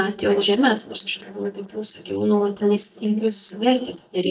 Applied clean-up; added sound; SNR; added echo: neural mask model DeepFilterNet 3.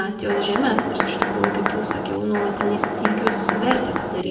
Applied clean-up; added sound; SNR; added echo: none; Mechanisms; 0 dB; reverberation time 0.8 s.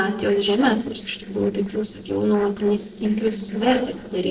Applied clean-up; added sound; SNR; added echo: neural separator model SepFormer DNS4.